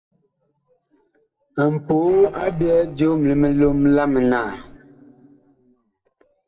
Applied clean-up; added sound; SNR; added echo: neural separator model SepFormer DNS4.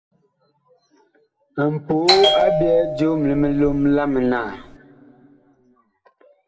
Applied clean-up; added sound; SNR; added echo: none; Bell; 0 dB; reverberation time 1.1 s.